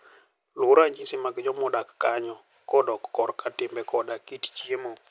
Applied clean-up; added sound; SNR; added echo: none; none; none; none.